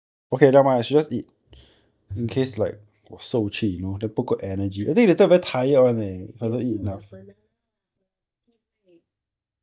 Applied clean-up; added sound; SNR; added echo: neural mask model DeepFilterNet 3.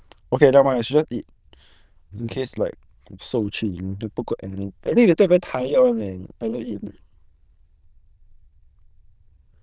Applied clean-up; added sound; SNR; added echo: neural diffusion model UNIVERSE++.